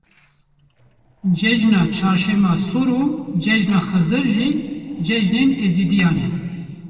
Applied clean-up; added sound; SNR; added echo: neural separator model SepFormer DNS4.